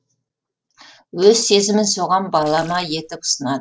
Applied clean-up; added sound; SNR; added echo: neural separator model SepFormer DNS4.